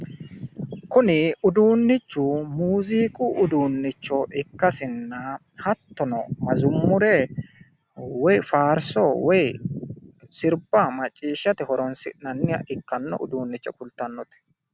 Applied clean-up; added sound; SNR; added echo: none; none; none; none.